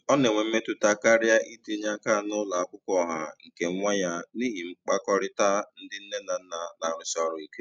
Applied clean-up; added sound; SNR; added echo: none; none; none; none.